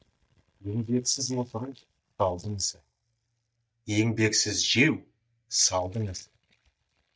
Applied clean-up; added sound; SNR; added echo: neural mask model DeepFilterNet 3.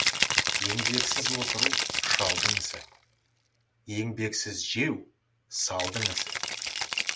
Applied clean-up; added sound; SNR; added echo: none; Rattle (instrument); -4 dB; none.